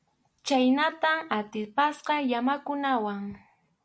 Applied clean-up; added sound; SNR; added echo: none; none; none; none.